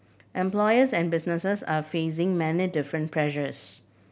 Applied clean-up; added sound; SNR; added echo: none; none; none; none.